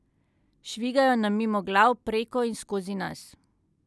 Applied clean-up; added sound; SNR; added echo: none; none; none; none.